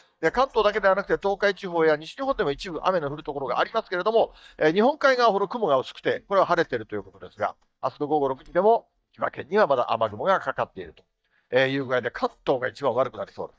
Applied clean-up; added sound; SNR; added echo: neural mask model DeepFilterNet 3.